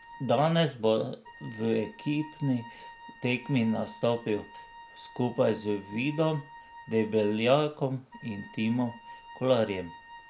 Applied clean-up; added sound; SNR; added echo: none; Wind instrument, woodwind instrument; 19 dB; none.